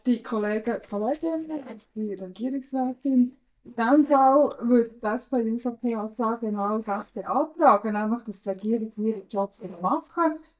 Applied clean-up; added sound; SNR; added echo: neural mask model DeepFilterNet 3.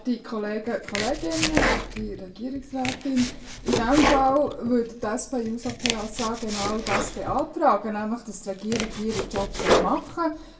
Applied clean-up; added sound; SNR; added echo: none; Domestic sounds, home sounds; 3 dB; reverberation time 0.3 s.